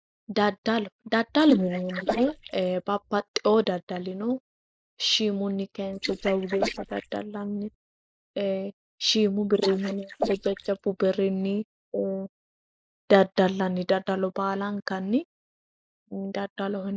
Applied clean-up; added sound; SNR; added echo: neural mask model Resemble Enhance denoiser.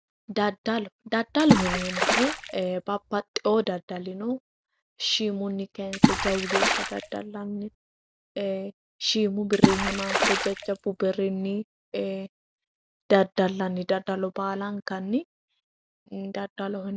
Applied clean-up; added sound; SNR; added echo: none; Water / Splash, splatter; -2 dB; none.